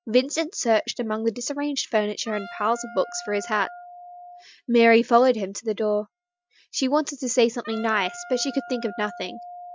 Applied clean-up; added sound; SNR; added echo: classical method Wiener filter.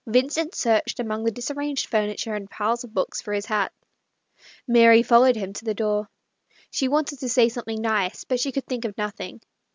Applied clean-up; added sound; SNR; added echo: none; none; none; none.